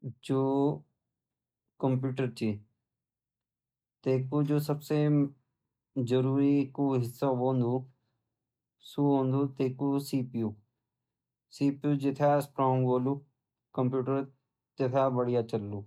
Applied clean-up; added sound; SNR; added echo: none; none; none; none.